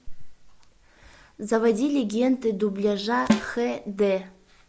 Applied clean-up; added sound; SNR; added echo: none; Snare drum; 3 dB; none.